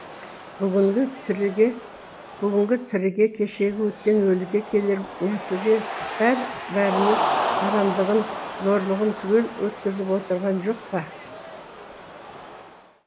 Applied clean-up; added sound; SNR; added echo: none; Cheering; 8 dB; none.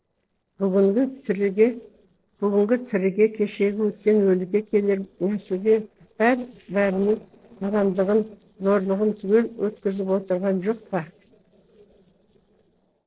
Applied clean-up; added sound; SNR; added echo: neural separator model SepFormer DNS4.